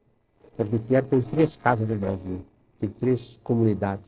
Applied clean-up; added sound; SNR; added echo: neural separator model SepFormer DNS4.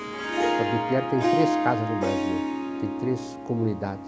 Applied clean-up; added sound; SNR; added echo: none; Harp; -2 dB; none.